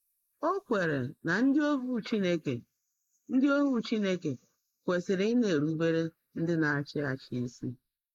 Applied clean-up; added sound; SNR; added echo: neural mask model Resemble Enhance denoiser.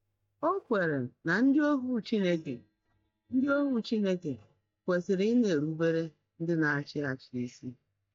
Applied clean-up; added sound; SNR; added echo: neural mask model DeepFilterNet 3.